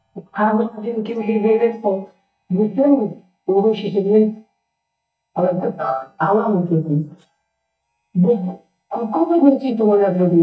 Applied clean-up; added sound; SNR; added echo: neural mask model DeepFilterNet 3.